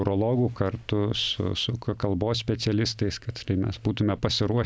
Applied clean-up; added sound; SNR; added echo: none; none; none; none.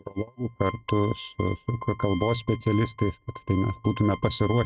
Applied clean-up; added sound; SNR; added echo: neural mask model RNNoise.